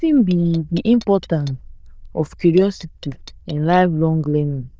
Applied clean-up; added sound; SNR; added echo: neural diffusion model UNIVERSE++.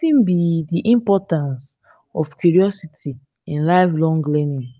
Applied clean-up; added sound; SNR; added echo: none; none; none; none.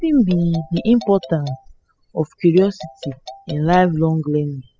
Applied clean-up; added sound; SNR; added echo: classical method spectral subtraction.